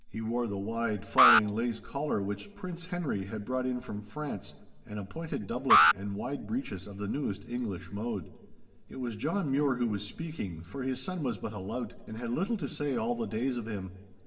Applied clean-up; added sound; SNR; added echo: none; Alarm; -4 dB; reverberation time 2.3 s.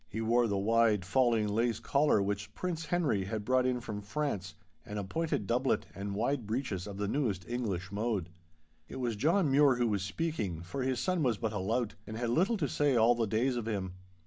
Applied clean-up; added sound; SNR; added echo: none; none; none; none.